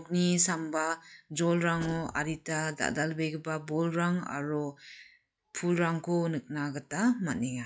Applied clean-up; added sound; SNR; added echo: classical method log-MMSE.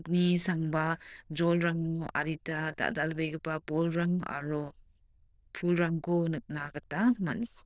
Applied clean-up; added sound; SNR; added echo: neural diffusion model UNIVERSE++.